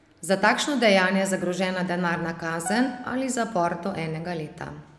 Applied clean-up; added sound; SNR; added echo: none; Piano; 15 dB; none.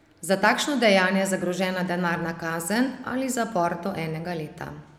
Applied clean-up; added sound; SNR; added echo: none; none; none; none.